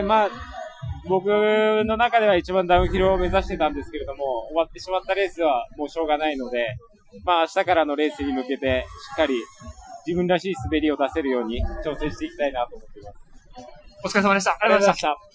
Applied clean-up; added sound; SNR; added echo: classical method Wiener filter.